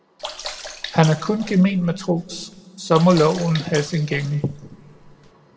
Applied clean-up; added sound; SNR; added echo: none; Sink (filling or washing) / Water / Splash, splatter; 15 dB; reverberation time 1.2 s.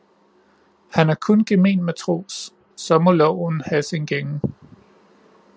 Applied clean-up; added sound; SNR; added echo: none; none; none; none.